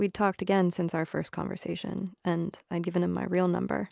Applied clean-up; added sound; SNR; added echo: none; none; none; none.